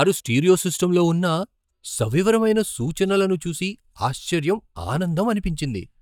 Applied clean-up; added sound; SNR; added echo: neural mask model DeepFilterNet 3.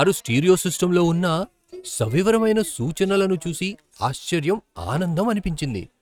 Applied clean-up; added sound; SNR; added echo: neural mask model RNNoise.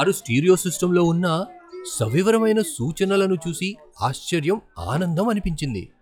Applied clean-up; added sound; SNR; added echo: classical method log-MMSE.